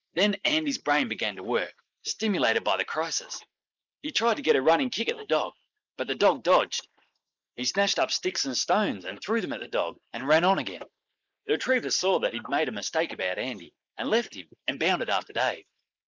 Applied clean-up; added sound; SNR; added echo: neural mask model Resemble Enhance denoiser.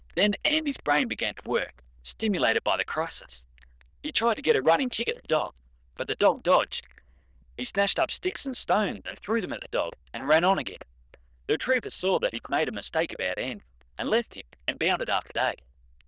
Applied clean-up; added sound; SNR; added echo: neural diffusion model UNIVERSE++.